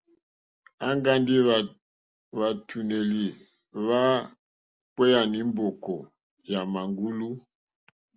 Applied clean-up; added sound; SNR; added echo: none; none; none; none.